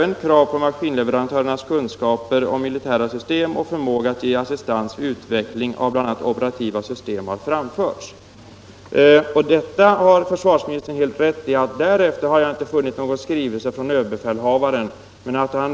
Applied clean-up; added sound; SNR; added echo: none; none; none; none.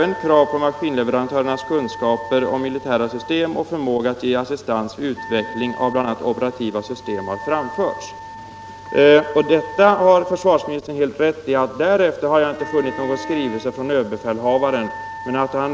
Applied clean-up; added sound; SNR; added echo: none; Bowed string instrument + Wind instrument, woodwind instrument; 15 dB; none.